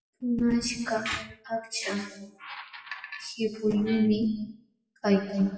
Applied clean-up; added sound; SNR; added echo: classical method WPE with log-MMSE.